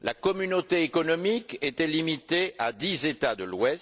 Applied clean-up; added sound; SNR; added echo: none; Keys jangling; 19 dB; none.